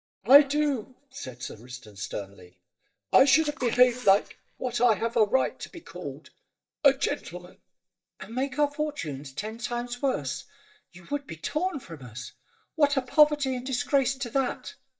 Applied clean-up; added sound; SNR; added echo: neural mask model DeepFilterNet 3.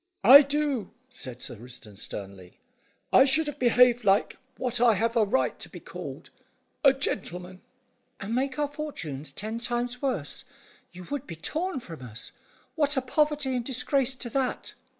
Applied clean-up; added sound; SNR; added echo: none; none; none; none.